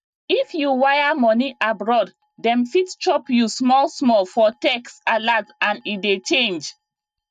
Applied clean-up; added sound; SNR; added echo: neural mask model DeepFilterNet 3.